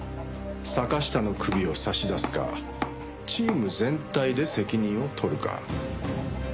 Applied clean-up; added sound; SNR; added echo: none; Domestic sounds, home sounds; 11 dB; none.